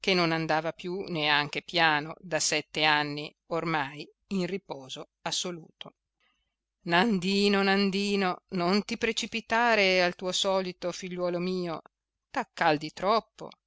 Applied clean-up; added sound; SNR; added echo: none; none; none; none.